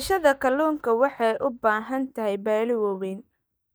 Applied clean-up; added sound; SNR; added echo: neural mask model DeepFilterNet 3.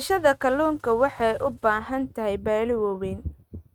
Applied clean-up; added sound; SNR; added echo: neural mask model RNNoise.